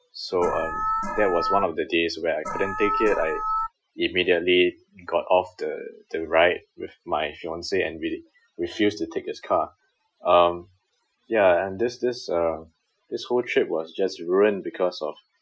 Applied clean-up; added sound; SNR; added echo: classical method Wiener filter.